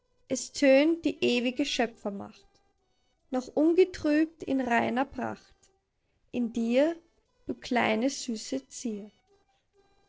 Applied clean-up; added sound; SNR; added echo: neural separator model SepFormer DNS4.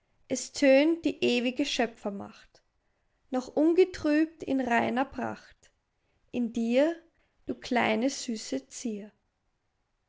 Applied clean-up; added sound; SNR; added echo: none; none; none; none.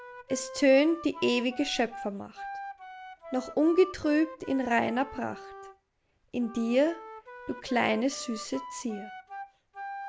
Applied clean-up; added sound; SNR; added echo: none; Wind instrument, woodwind instrument; 14 dB; none.